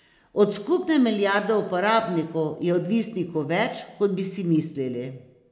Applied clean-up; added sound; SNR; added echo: none; none; none; none.